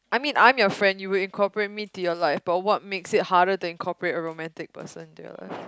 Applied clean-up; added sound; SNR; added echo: none; none; none; none.